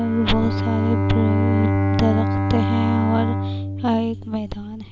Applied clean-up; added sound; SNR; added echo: none; Bowed string instrument; -2 dB; none.